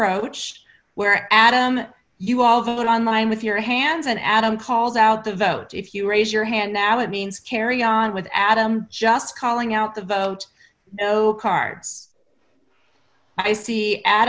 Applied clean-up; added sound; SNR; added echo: none; none; none; none.